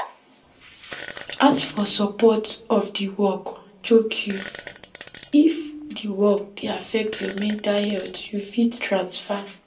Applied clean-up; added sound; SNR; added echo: none; Fart; 16 dB; reverberation time 0.2 s.